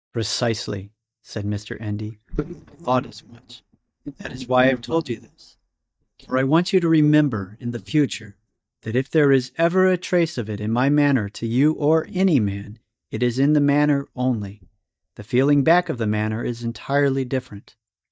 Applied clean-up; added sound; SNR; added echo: neural mask model DeepFilterNet 3.